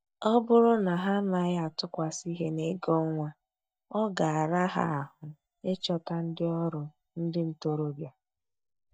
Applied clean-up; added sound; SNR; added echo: neural mask model DeepFilterNet 3.